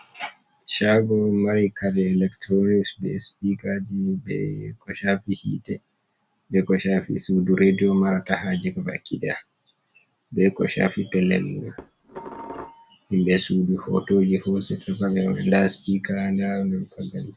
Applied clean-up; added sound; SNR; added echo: none; Dishes, pots, and pans; 16 dB; none.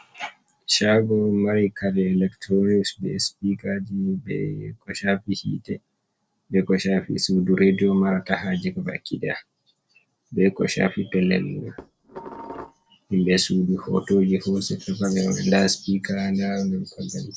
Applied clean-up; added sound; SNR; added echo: neural separator model SepFormer DNS4.